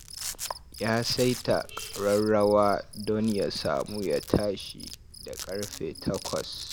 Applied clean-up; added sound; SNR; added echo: none; Domestic sounds, home sounds + Cricket; 13 dB; none.